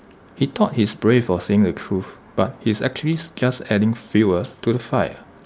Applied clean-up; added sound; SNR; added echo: none; none; none; none.